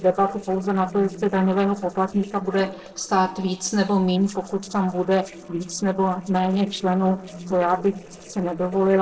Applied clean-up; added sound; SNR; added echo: neural separator model SepFormer DNS4.